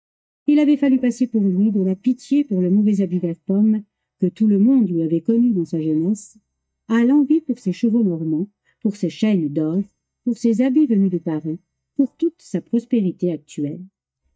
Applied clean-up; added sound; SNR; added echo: neural mask model DeepFilterNet 3.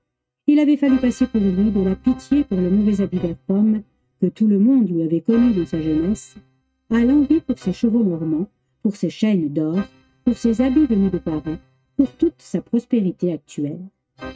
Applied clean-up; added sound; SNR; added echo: neural mask model RNNoise.